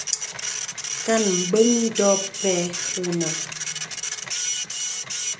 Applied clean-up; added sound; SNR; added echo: none; Printer; 3 dB; reverberation time 0.2 s.